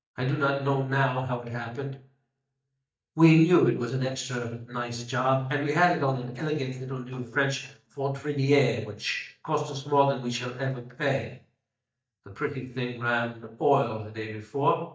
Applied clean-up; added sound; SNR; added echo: neural mask model DeepFilterNet 3.